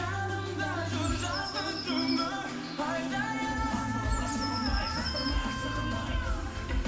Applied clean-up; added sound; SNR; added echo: none; Bird vocalization, bird call, bird song; 11 dB; reverberation time 2.6 s.